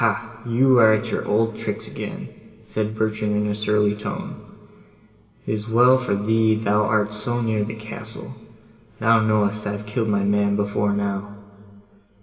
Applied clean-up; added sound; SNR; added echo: none; none; none; reverberation time 2.5 s.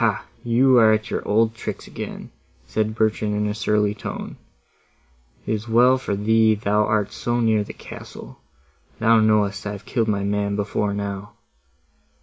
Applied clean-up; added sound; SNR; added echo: none; none; none; none.